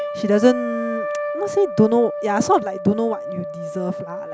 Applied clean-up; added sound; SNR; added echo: none; Trumpet; 7 dB; none.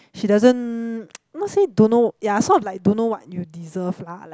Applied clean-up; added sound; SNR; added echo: none; none; none; none.